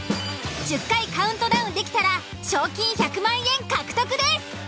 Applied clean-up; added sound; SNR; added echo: none; Snare drum; 12 dB; none.